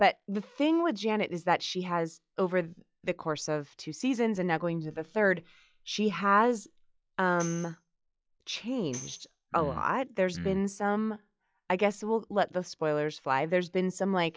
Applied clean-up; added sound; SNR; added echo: classical method log-MMSE.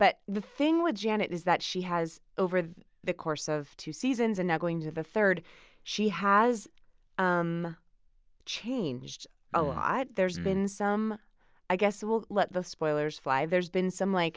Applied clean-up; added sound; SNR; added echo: none; none; none; none.